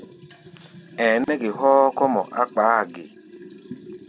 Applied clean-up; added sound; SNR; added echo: none; Liquid; 19 dB; none.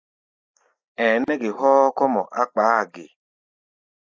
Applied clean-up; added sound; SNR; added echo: neural mask model Resemble Enhance denoiser.